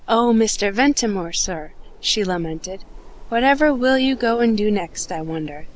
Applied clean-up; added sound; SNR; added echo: none; Wind; 13 dB; none.